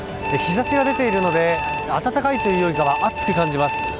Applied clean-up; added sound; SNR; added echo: none; Alarm; 3 dB; none.